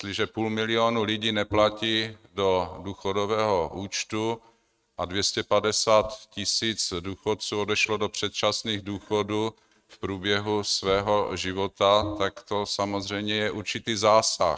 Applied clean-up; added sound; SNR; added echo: neural mask model RNNoise.